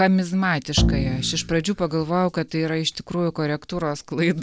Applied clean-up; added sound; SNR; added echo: none; Bowed string instrument; 3 dB; none.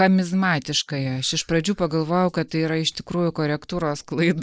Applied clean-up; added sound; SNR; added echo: neural mask model Resemble Enhance denoiser.